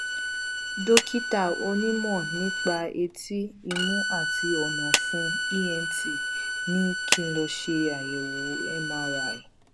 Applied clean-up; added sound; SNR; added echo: none; Clapping + Bowed string instrument; 0 dB; none.